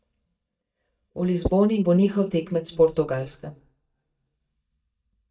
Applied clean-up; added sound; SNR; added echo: neural mask model DeepFilterNet 3.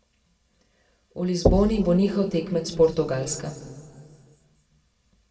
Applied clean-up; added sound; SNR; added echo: none; Knock / Wood; 3 dB; reverberation time 1.8 s.